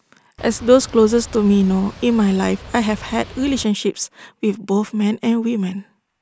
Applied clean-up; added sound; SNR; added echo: none; Boat, Water vehicle; 18 dB; none.